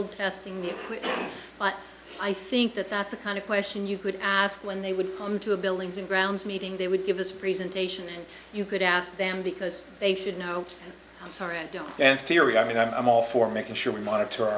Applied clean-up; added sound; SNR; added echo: none; none; none; none.